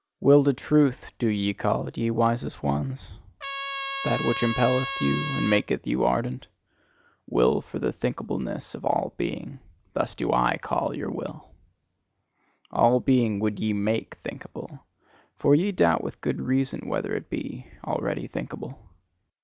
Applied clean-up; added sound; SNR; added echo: none; Trumpet; 5 dB; none.